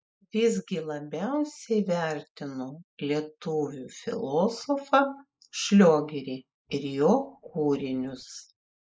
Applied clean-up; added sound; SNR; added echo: neural mask model Resemble Enhance denoiser.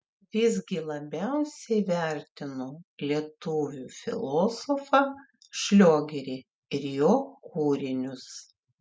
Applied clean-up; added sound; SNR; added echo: none; none; none; none.